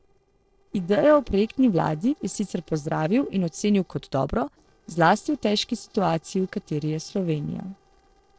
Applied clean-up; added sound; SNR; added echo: neural separator model SepFormer DNS4.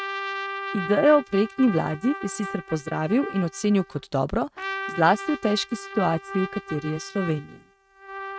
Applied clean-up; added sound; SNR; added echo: neural mask model RNNoise.